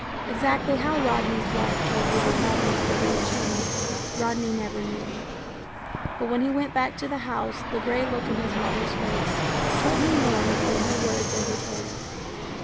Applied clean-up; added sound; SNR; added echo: none; Fixed-wing aircraft, airplane; -2 dB; none.